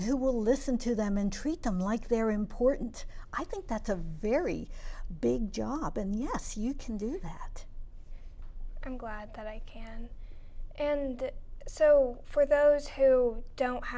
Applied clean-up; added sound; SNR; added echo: none; none; none; none.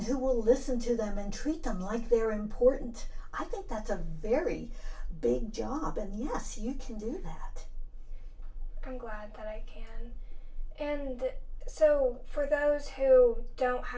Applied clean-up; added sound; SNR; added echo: none; none; none; reverberation time 0.2 s.